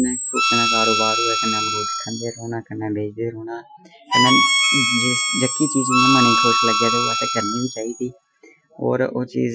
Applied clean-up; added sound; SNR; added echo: classical method Wiener filter.